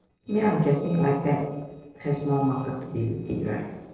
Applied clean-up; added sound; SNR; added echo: neural separator model SepFormer DNS4.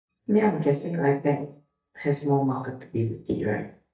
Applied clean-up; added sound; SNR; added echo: neural mask model DeepFilterNet 3.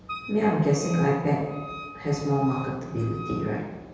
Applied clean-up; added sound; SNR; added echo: none; Wind instrument, woodwind instrument; 15 dB; reverberation time 1.2 s.